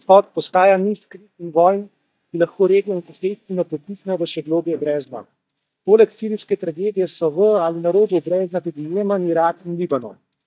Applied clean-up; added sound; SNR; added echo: neural mask model DeepFilterNet 3.